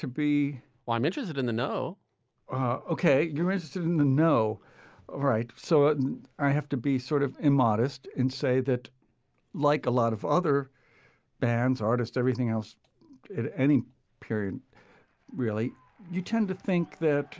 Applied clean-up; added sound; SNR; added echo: none; none; none; none.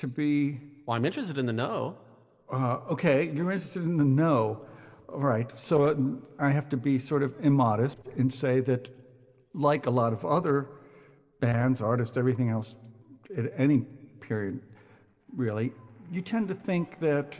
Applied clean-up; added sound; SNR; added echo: neural separator model SepFormer DNS4.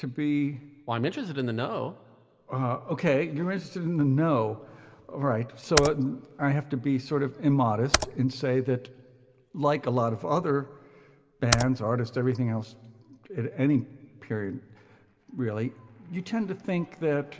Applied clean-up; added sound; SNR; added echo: none; Computer keyboard; 4 dB; reverberation time 1.2 s.